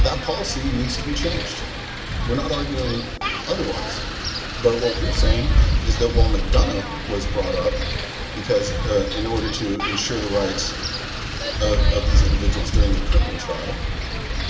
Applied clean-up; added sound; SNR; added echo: none; Wind; -4 dB; reverberation time 0.7 s.